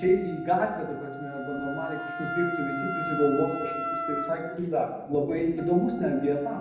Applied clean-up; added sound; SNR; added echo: none; Wind instrument, woodwind instrument; 8 dB; reverberation time 0.9 s.